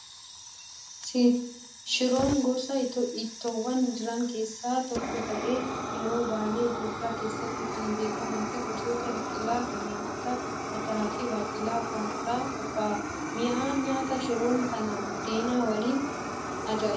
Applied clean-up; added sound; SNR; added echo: none; Fire; 4 dB; reverberation time 0.4 s.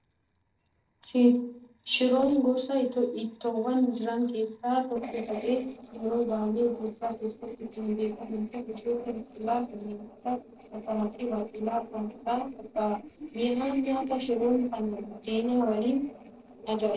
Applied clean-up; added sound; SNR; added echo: neural separator model SepFormer DNS4.